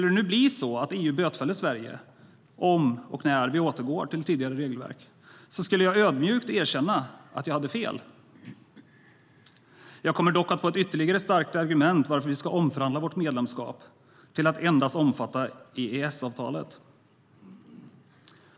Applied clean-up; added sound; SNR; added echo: none; none; none; none.